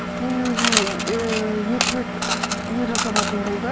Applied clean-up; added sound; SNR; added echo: none; Engine + Coin (dropping) / Mechanisms; -2 dB; none.